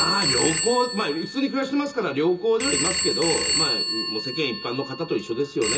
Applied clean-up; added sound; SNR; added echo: none; Telephone; 2 dB; reverberation time 0.2 s.